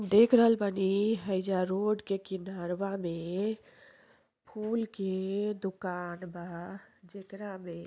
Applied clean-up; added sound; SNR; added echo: none; none; none; none.